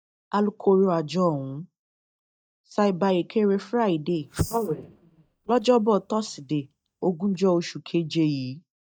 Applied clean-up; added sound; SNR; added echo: neural mask model DeepFilterNet 3.